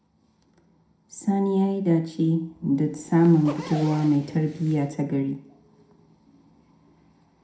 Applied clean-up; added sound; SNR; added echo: none; Zipper (clothing); 15 dB; reverberation time 0.4 s.